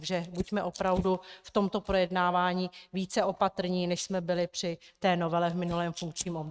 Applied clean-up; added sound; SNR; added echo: neural mask model RNNoise.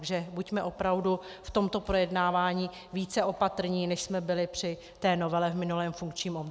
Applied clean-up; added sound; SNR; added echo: none; none; none; none.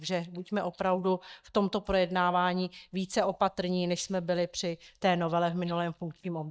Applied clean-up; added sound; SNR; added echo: neural mask model DeepFilterNet 3.